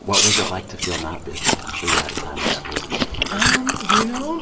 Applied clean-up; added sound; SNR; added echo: none; Chewing, mastication; -5 dB; reverberation time 1.5 s.